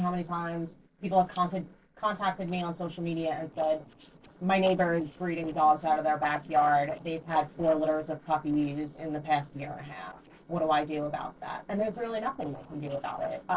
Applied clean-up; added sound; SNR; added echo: neural separator model SepFormer DNS4.